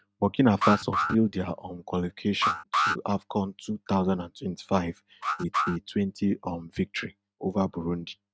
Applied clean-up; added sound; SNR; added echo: neural mask model RNNoise.